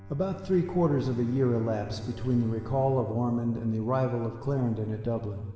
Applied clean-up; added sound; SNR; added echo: none; Bowed string instrument; 18 dB; reverberation time 2.8 s.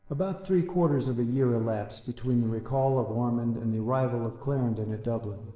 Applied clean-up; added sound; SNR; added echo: neural separator model SepFormer DNS4.